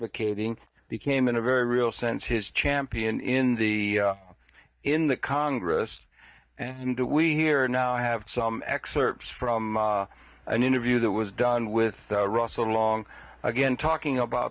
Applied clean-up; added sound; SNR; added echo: neural mask model DeepFilterNet 3.